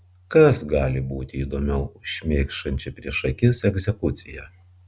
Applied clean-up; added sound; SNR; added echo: none; none; none; none.